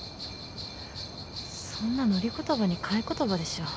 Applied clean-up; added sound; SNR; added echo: none; Bell; 11 dB; none.